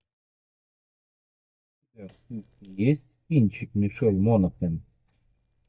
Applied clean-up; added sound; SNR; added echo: neural mask model DeepFilterNet 3.